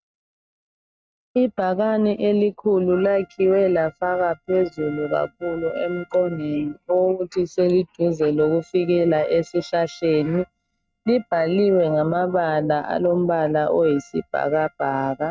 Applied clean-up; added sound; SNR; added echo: neural mask model RNNoise.